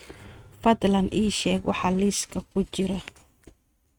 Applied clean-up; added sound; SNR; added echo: neural mask model RNNoise.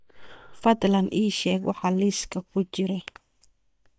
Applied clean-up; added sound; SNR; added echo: neural mask model DeepFilterNet 3.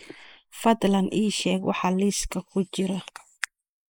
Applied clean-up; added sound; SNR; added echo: neural mask model Resemble Enhance denoiser.